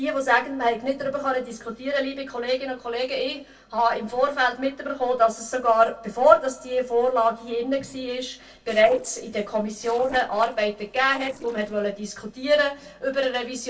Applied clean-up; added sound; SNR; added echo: neural separator model SepFormer DNS4.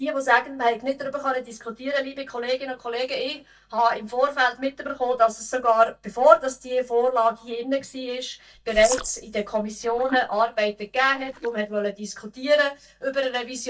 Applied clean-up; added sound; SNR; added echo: neural mask model DeepFilterNet 3.